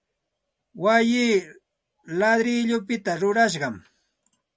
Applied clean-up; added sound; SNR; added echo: none; none; none; none.